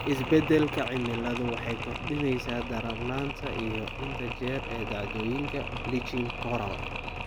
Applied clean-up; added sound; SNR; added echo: none; Mechanisms; 4 dB; none.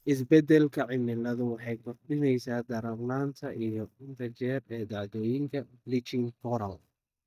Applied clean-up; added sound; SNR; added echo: neural mask model DeepFilterNet 3.